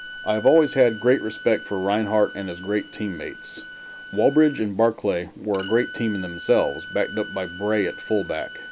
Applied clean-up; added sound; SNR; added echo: none; Bowed string instrument; 15 dB; none.